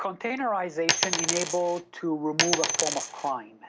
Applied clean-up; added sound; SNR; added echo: none; Coin (dropping); -2 dB; none.